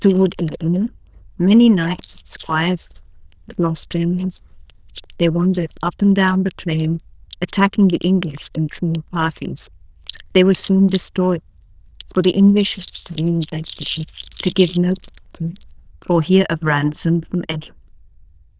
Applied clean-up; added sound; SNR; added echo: neural diffusion model UNIVERSE++.